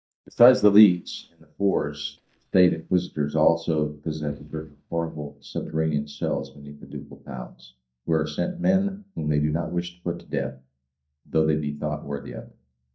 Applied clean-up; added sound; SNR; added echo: neural mask model DeepFilterNet 3.